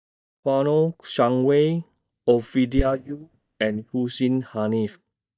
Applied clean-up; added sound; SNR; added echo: neural mask model DeepFilterNet 3.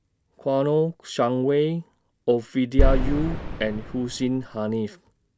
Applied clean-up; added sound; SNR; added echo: none; Boom; -2 dB; none.